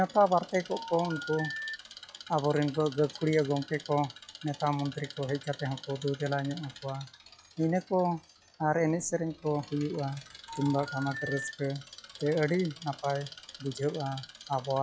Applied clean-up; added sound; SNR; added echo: classical method log-MMSE.